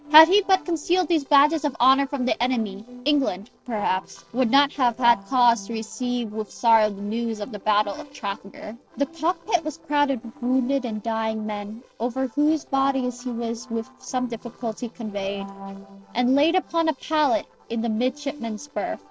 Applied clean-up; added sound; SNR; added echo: neural separator model SepFormer DNS4.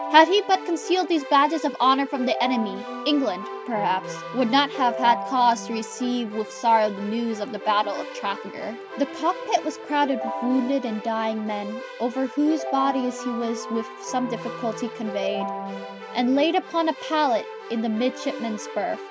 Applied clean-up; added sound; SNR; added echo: none; Keyboard (musical); 10 dB; none.